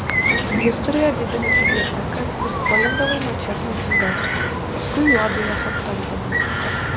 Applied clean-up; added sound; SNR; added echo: none; Bird; -4 dB; none.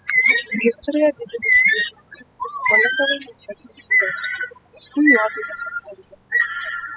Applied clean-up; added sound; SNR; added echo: classical method spectral subtraction.